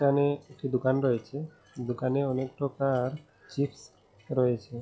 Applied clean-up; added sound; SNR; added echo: classical method log-MMSE.